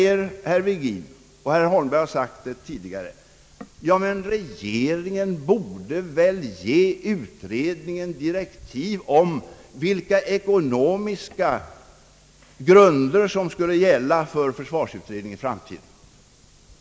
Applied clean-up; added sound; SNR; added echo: none; none; none; none.